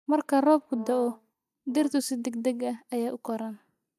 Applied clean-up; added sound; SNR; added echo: neural mask model DeepFilterNet 3.